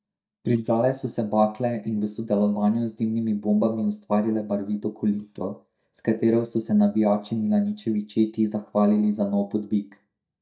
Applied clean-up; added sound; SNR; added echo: neural mask model DeepFilterNet 3.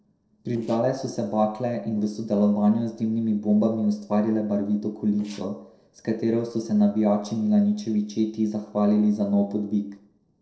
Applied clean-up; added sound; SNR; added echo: neural separator model SepFormer DNS4.